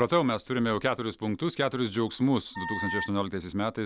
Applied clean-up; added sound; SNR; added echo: none; Wind instrument, woodwind instrument; 7 dB; none.